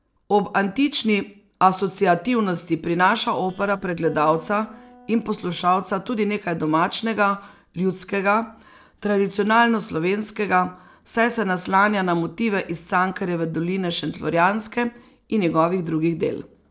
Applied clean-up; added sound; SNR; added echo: neural separator model SepFormer DNS4.